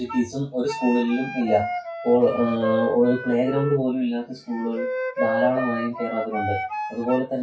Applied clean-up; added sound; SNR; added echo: classical method WPE with log-MMSE.